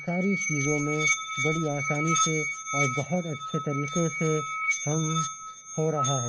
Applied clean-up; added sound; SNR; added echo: none; Musical instrument; 1 dB; none.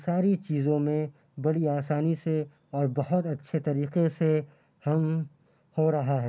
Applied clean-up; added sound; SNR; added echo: none; none; none; none.